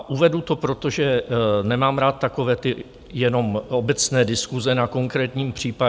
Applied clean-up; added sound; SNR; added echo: none; none; none; none.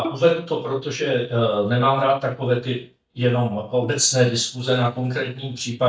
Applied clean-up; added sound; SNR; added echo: neural mask model DeepFilterNet 3.